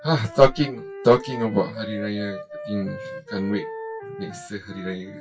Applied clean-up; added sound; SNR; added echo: classical method WPE with log-MMSE.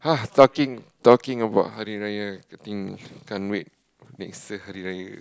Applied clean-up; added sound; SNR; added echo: none; none; none; none.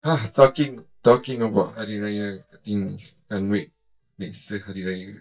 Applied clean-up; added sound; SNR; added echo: neural mask model DeepFilterNet 3.